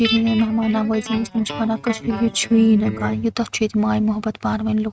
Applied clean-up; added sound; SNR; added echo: neural mask model RNNoise.